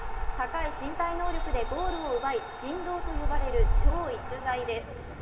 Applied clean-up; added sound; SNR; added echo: none; Gull, seagull; -3 dB; reverberation time 0.9 s.